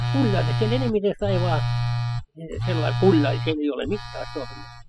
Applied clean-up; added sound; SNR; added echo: classical method spectral subtraction.